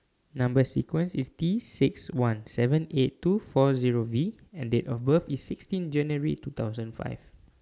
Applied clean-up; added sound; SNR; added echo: none; none; none; none.